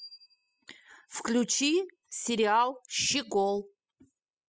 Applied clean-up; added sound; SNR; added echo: classical method spectral subtraction.